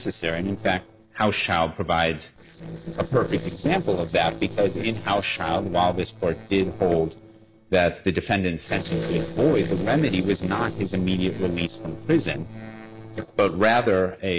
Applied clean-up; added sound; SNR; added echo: neural separator model SepFormer DNS4.